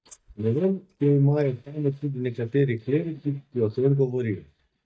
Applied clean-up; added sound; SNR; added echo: neural mask model DeepFilterNet 3.